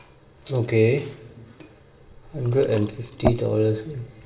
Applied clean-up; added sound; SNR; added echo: none; Fill (with liquid) / Glass; 10 dB; reverberation time 1.6 s.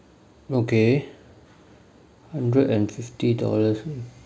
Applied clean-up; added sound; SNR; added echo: none; none; none; none.